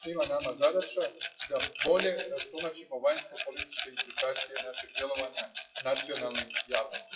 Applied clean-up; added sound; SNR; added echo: classical method WPE with log-MMSE.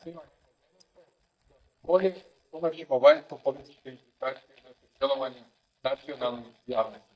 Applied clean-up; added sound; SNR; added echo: neural mask model DeepFilterNet 3.